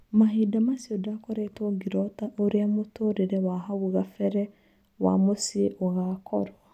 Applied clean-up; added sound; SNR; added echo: none; none; none; none.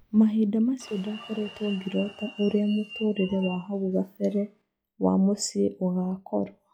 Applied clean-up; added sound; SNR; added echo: classical method log-MMSE.